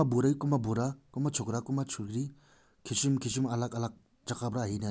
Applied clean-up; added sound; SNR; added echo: none; none; none; none.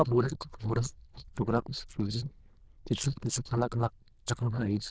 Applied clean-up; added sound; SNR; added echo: neural diffusion model UNIVERSE++.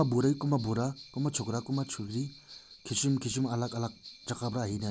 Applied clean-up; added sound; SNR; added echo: none; Bell; 20 dB; none.